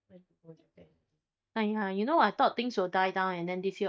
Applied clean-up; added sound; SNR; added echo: neural mask model DeepFilterNet 3.